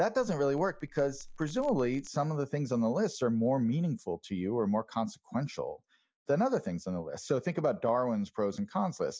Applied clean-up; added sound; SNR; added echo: none; Crackle; 18 dB; none.